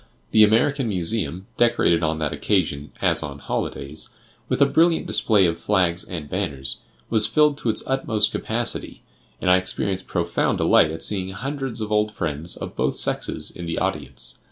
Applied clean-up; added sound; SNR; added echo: none; none; none; none.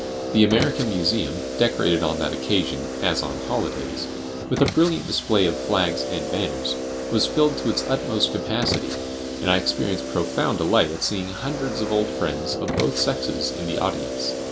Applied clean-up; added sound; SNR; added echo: none; Car + Brass instrument; 5 dB; none.